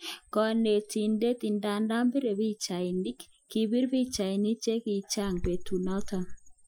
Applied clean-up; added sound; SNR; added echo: classical method Wiener filter.